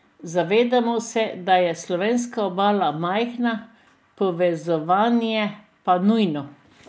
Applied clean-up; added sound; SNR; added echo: none; none; none; none.